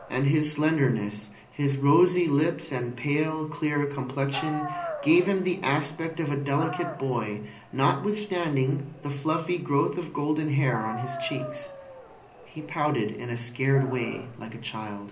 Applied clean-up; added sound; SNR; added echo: none; Dog; 15 dB; reverberation time 0.5 s.